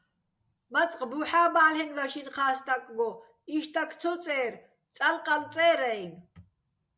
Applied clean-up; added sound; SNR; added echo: none; none; none; none.